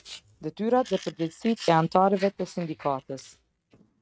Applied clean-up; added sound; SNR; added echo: neural mask model RNNoise.